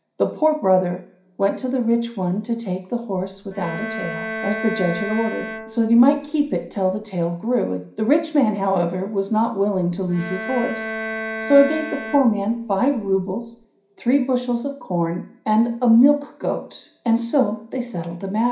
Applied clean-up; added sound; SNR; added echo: none; Bowed string instrument; 10 dB; reverberation time 0.5 s.